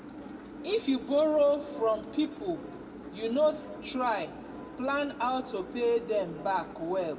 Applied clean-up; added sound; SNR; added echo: none; Engine; 13 dB; reverberation time 1.2 s.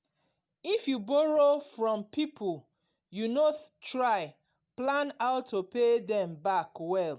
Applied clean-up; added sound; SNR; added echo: none; none; none; none.